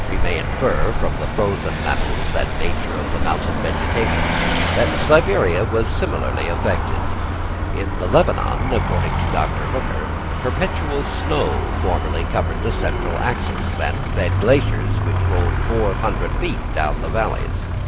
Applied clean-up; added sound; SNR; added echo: none; Vehicle; -3 dB; none.